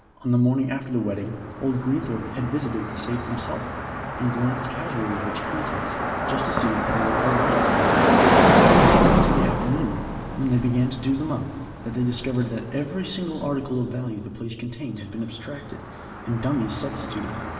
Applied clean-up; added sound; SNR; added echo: none; Car passing by; -3 dB; reverberation time 2.1 s.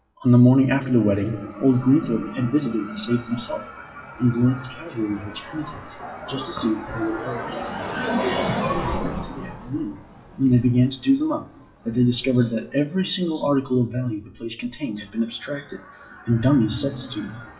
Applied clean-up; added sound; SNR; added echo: classical method WPE with log-MMSE.